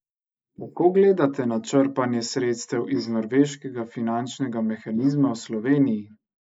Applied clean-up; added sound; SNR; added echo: neural mask model Resemble Enhance denoiser.